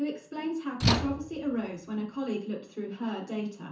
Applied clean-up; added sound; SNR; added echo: none; Slam / Tools; -2 dB; reverberation time 0.9 s.